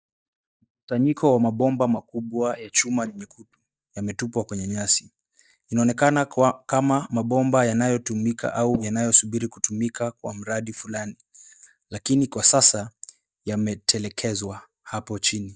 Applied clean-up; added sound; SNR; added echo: neural mask model DeepFilterNet 3.